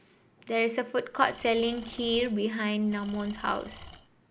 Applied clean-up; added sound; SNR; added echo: none; Engine / Tools; 19 dB; none.